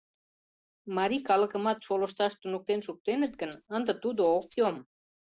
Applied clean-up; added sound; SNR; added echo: none; Rattle (instrument); 18 dB; none.